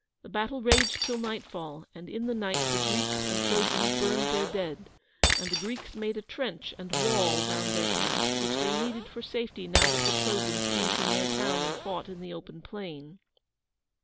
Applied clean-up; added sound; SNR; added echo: none; Fart + Shatter; -3 dB; none.